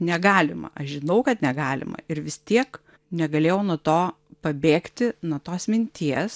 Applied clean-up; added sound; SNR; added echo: none; none; none; none.